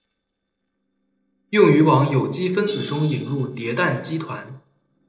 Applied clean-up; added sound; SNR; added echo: neural separator model SepFormer DNS4.